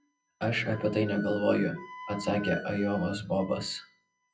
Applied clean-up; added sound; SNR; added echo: classical method WPE with log-MMSE.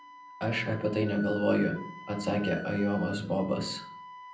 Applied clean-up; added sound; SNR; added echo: none; Wind instrument, woodwind instrument; 13 dB; reverberation time 0.6 s.